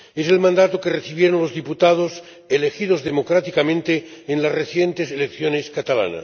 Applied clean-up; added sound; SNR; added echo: none; none; none; none.